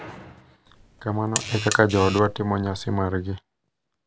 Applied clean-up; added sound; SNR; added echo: none; Alarm; 11 dB; none.